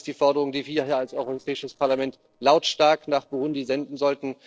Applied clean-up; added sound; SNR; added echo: neural separator model SepFormer DNS4.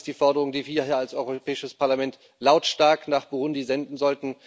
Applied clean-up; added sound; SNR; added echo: none; none; none; none.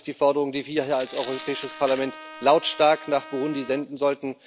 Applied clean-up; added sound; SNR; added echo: none; Tearing + Trumpet; 15 dB; none.